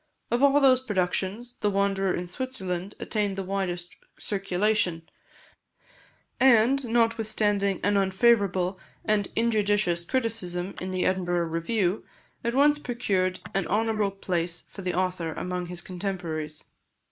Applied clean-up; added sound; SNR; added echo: neural mask model Resemble Enhance denoiser.